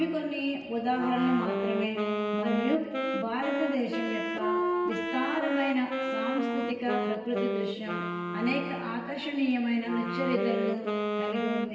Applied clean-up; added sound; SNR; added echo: none; Wind instrument, woodwind instrument; 1 dB; reverberation time 1.4 s.